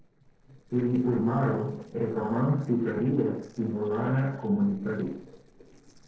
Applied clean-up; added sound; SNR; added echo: neural separator model SepFormer DNS4.